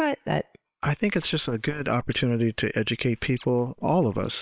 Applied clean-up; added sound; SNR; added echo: neural separator model SepFormer WHAM!.